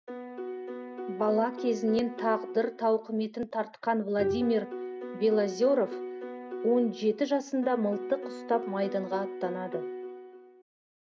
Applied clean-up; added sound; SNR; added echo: none; Piano + Bowed string instrument; 8 dB; none.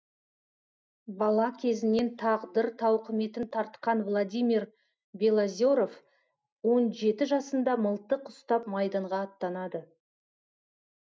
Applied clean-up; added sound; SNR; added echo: none; none; none; none.